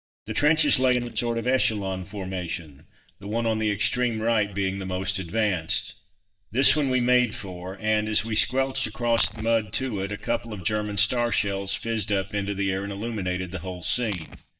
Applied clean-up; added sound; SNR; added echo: neural mask model DeepFilterNet 3.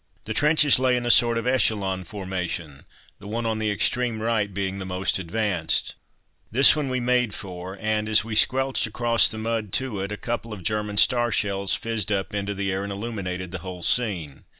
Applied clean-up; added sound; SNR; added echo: none; none; none; none.